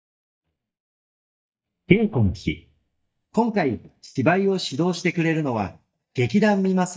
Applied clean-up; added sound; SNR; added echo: neural mask model DeepFilterNet 3.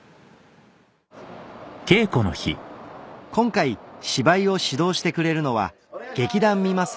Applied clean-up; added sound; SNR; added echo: none; none; none; none.